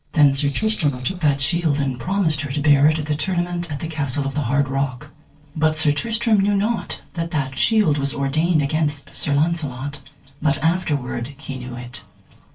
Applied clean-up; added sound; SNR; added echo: neural separator model SepFormer DNS4.